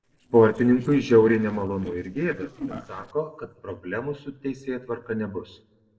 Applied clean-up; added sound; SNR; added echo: neural separator model SepFormer DNS4.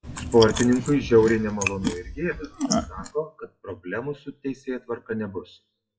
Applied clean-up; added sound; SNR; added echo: classical method WPE with log-MMSE.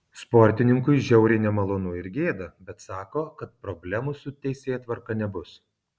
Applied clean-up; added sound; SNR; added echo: none; none; none; none.